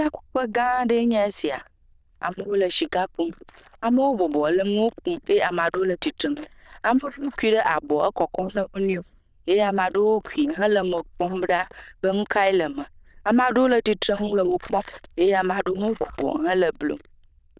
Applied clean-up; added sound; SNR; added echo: neural diffusion model UNIVERSE++.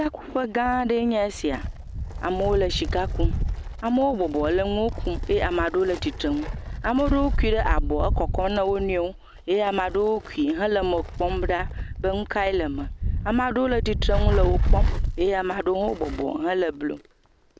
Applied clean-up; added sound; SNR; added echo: none; Wind; 2 dB; none.